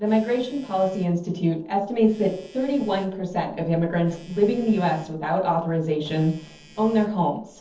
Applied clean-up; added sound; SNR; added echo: neural separator model SepFormer DNS4.